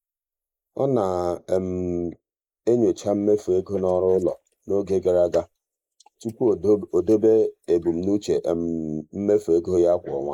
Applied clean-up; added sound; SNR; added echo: neural mask model Resemble Enhance denoiser.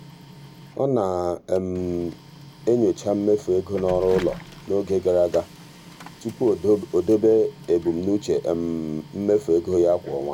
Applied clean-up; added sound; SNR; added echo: none; Water / Splash, splatter + Printer; 19 dB; none.